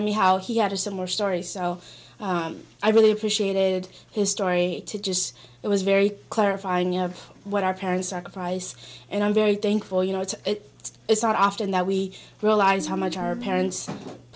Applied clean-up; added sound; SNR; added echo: none; Guitar; 10 dB; none.